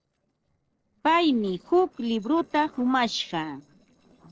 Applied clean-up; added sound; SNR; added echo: neural separator model SepFormer DNS4.